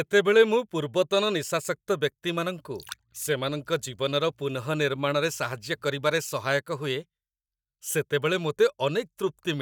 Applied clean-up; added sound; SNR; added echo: neural mask model DeepFilterNet 3.